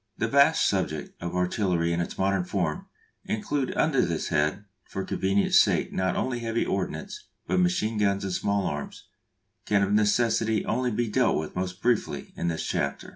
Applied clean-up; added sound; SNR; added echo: none; none; none; none.